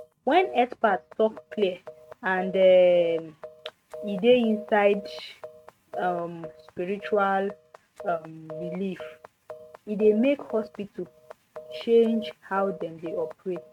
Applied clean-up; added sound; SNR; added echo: neural mask model RNNoise.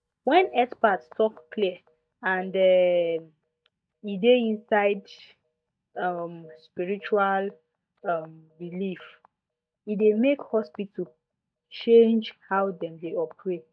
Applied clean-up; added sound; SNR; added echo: neural mask model DeepFilterNet 3.